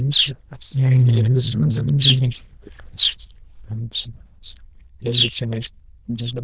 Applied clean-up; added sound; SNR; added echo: neural diffusion model UNIVERSE++.